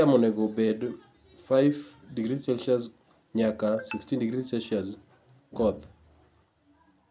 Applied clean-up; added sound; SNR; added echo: none; none; none; none.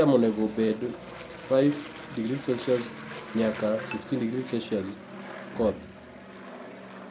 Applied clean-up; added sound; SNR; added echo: none; Aircraft; 13 dB; none.